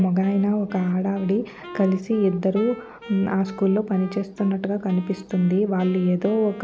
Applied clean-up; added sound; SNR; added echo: none; Wind instrument, woodwind instrument; 20 dB; none.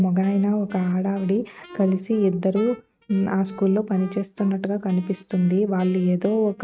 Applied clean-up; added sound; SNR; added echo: neural mask model RNNoise.